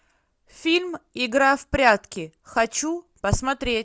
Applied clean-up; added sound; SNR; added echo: none; none; none; none.